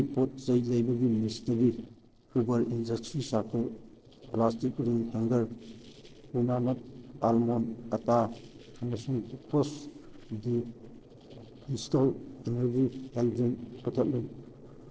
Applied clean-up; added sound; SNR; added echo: neural separator model SepFormer DNS4.